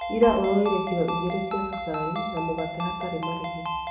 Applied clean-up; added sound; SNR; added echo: none; Ringtone; 5 dB; reverberation time 0.8 s.